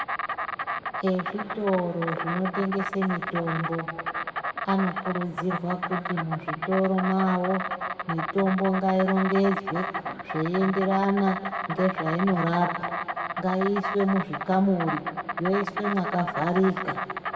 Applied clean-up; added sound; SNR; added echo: none; Insect; 5 dB; reverberation time 1.8 s.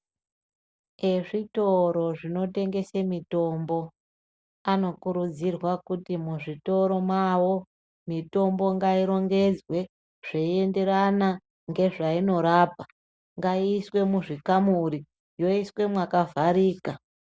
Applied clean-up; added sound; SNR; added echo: none; none; none; none.